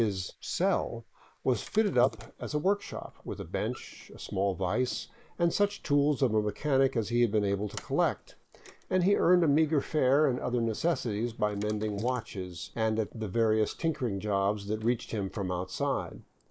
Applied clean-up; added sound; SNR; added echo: neural mask model Resemble Enhance denoiser.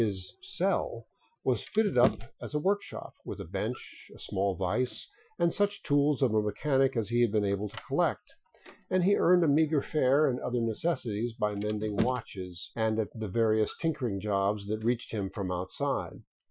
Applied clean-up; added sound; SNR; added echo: classical method Wiener filter.